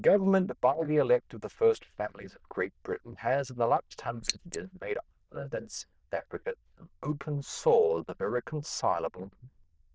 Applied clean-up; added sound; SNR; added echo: neural diffusion model UNIVERSE++.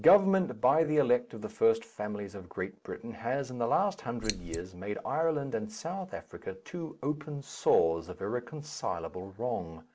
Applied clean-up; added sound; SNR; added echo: none; Scissors; 7 dB; none.